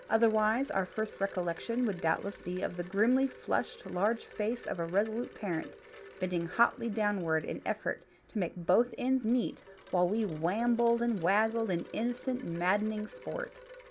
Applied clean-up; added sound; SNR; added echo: none; Wind chime; 20 dB; none.